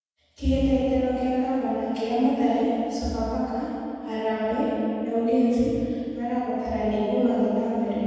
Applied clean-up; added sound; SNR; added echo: none; none; none; reverberation time 2.1 s.